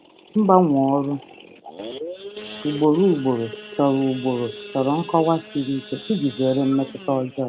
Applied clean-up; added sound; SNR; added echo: none; Idling / Sawing / Accelerating, revving, vroom; 15 dB; none.